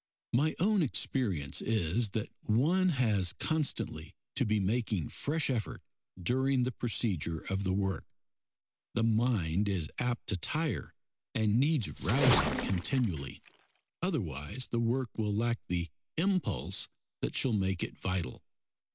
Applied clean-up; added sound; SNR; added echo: none; Splash, splatter; 2 dB; none.